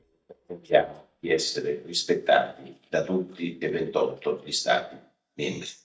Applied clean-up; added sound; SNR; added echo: neural mask model DeepFilterNet 3.